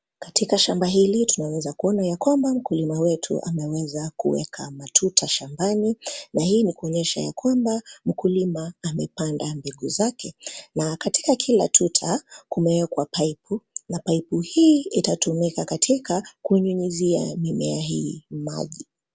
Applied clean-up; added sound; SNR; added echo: none; none; none; none.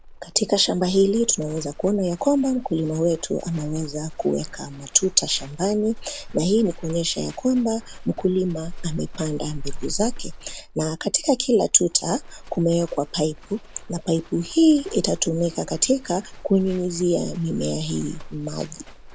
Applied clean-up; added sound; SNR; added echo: none; Livestock, farm animals, working animals; 13 dB; none.